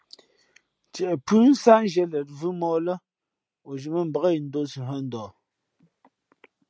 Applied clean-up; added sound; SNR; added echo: none; none; none; none.